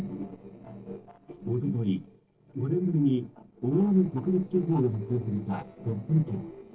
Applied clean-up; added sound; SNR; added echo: neural separator model SepFormer DNS4.